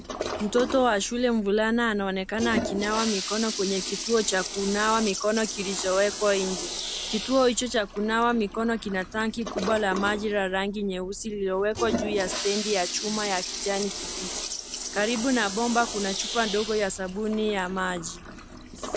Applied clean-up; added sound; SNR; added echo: none; Toilet flush; 8 dB; none.